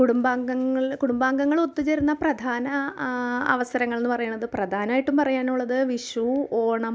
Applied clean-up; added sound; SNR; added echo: none; none; none; none.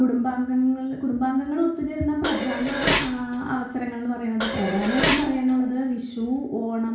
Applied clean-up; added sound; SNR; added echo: none; Dishes, pots, and pans; 2 dB; reverberation time 0.6 s.